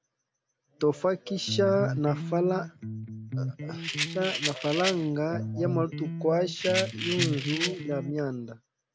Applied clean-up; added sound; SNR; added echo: none; Electric guitar + Rattle; 3 dB; none.